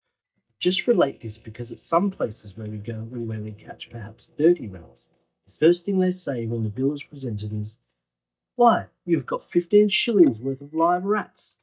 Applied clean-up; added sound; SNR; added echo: neural mask model DeepFilterNet 3.